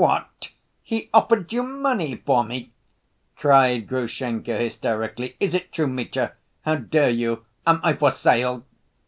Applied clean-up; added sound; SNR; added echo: none; none; none; none.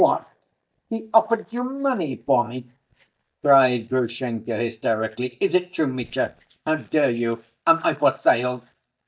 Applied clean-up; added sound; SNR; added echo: neural mask model DeepFilterNet 3.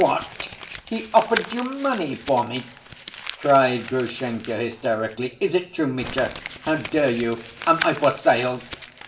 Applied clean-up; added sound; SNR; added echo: none; Crumpling, crinkling; 13 dB; reverberation time 1.3 s.